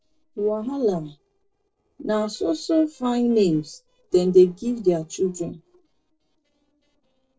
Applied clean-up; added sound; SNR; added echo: neural separator model SepFormer DNS4.